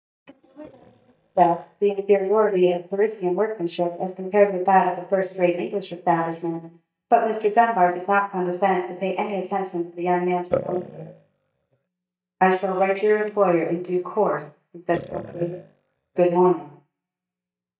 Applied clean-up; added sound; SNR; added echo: neural mask model DeepFilterNet 3.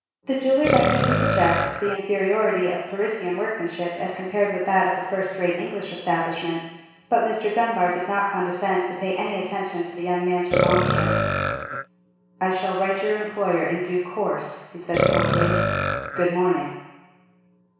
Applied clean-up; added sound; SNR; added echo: none; Burping, eructation; 0 dB; reverberation time 1.1 s.